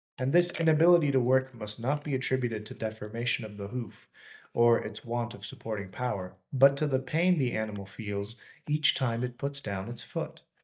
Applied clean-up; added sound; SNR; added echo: neural mask model DeepFilterNet 3.